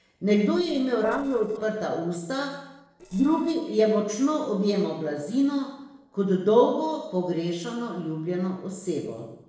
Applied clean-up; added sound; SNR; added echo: neural separator model SepFormer DNS4.